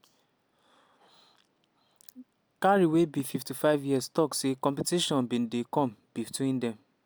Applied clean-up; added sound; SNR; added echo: none; none; none; none.